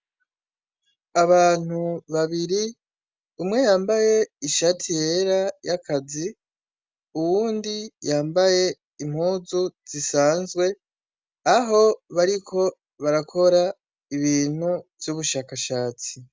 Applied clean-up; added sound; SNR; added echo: none; none; none; none.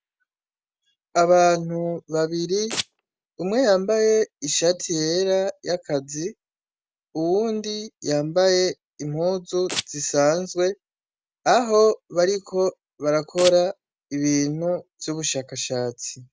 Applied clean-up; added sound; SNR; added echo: none; Domestic sounds, home sounds; 9 dB; none.